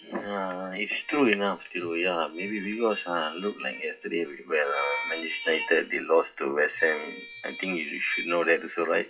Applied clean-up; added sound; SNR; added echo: classical method WPE with log-MMSE.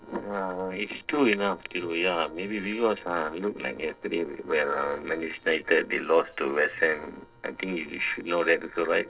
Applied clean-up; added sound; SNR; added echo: neural separator model SepFormer DNS4.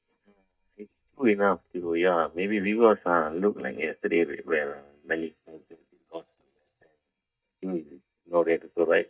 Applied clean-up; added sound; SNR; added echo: neural mask model DeepFilterNet 3.